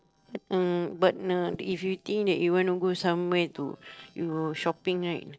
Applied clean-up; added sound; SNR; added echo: neural separator model SepFormer DNS4.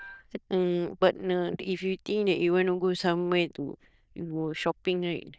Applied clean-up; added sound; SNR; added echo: neural diffusion model UNIVERSE++.